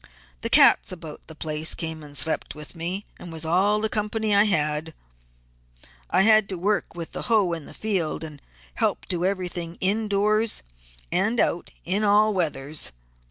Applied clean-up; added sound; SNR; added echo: none; none; none; none.